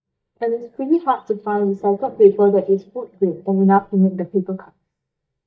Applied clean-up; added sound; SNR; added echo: neural mask model DeepFilterNet 3.